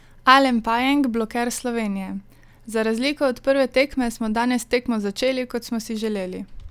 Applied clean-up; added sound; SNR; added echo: none; none; none; none.